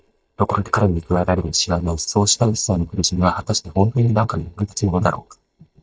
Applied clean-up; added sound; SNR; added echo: neural mask model DeepFilterNet 3.